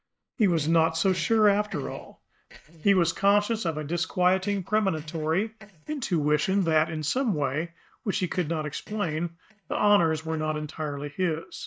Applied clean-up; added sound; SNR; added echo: neural mask model DeepFilterNet 3.